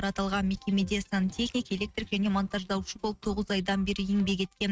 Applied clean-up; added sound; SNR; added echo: neural mask model RNNoise.